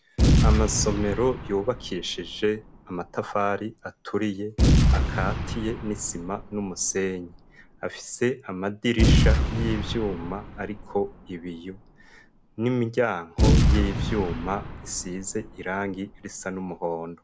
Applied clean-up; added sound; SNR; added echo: none; Boom; -3 dB; none.